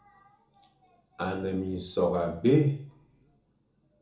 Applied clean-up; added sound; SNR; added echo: none; none; none; reverberation time 0.6 s.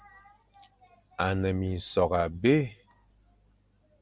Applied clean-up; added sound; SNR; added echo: none; none; none; none.